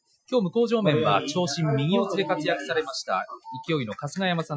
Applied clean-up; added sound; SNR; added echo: classical method Wiener filter.